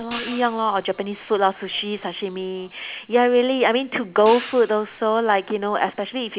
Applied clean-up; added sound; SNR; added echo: none; Hi-hat; 18 dB; none.